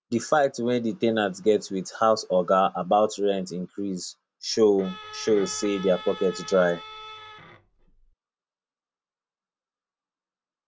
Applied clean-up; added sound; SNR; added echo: none; Bowed string instrument; 16 dB; none.